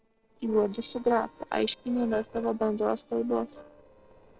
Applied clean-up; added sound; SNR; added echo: neural separator model SepFormer DNS4.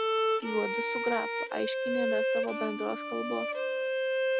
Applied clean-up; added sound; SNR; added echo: none; Bowed string instrument; -5 dB; none.